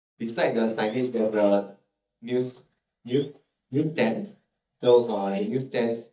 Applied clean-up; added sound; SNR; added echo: neural mask model DeepFilterNet 3.